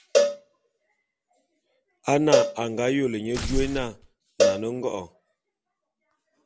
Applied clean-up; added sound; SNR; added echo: none; Cowbell + Tearing; -1 dB; none.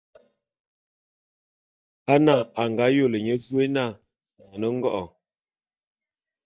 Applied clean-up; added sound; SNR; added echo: neural mask model DeepFilterNet 3.